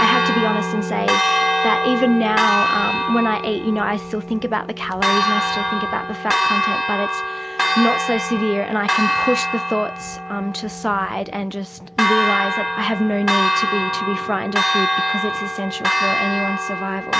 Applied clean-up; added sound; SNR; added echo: none; Church bell; -1 dB; none.